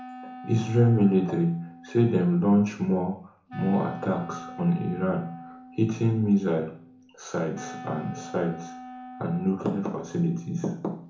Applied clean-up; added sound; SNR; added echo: none; Wind instrument, woodwind instrument; 17 dB; reverberation time 0.7 s.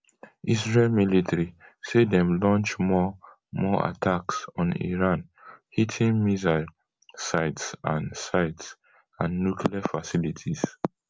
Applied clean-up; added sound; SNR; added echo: none; none; none; none.